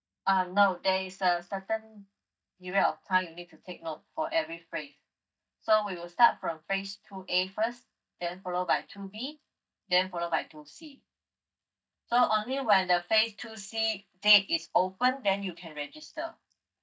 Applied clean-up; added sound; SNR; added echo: neural mask model DeepFilterNet 3.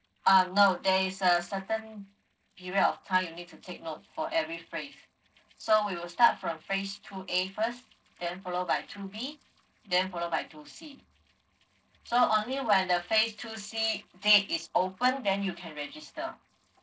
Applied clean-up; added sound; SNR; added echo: neural separator model SepFormer DNS4.